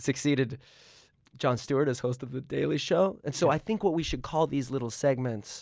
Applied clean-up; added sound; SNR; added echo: none; none; none; none.